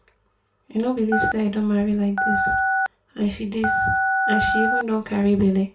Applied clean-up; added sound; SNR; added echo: none; Telephone; -1 dB; reverberation time 0.2 s.